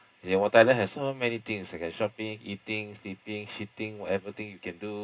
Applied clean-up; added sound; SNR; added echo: none; none; none; reverberation time 0.2 s.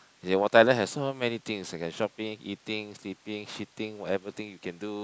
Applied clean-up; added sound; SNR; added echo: none; none; none; none.